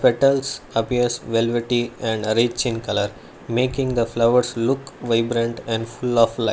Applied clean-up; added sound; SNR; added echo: none; none; none; none.